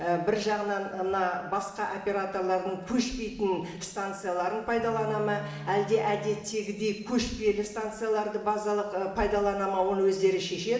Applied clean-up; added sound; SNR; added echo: none; Bowed string instrument; 13 dB; reverberation time 1.0 s.